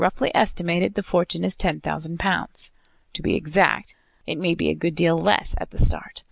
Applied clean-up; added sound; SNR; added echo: none; none; none; none.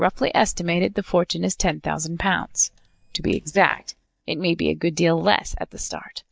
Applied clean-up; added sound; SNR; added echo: neural mask model DeepFilterNet 3.